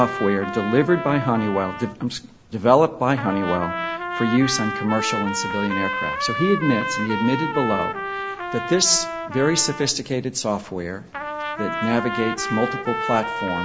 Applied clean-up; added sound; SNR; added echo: none; Trumpet; 6 dB; none.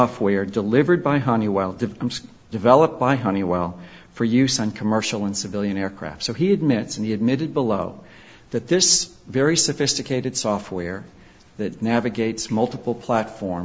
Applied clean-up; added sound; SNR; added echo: none; none; none; none.